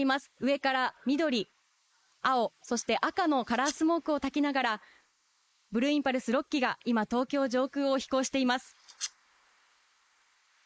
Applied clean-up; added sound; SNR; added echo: neural mask model Resemble Enhance denoiser.